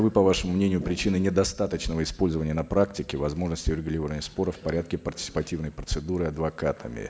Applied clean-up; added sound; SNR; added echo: none; none; none; none.